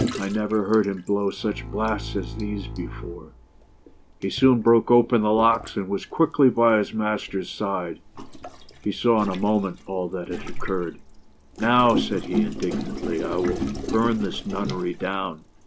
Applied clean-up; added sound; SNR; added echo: none; Bowed string instrument + Gurgling; 9 dB; none.